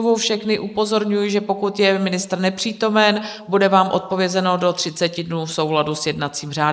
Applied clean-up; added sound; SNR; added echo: neural mask model Resemble Enhance denoiser.